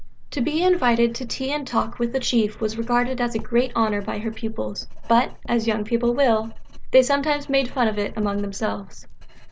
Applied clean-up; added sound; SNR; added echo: none; Writing; 9 dB; none.